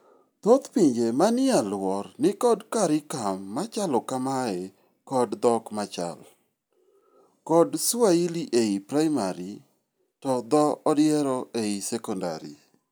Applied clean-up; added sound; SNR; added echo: none; none; none; none.